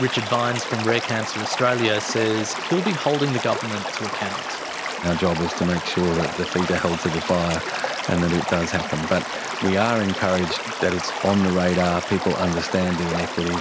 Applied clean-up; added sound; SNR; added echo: none; Stream / Liquid; 5 dB; none.